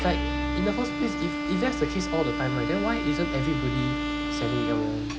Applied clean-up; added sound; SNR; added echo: none; Bowed string instrument; 1 dB; none.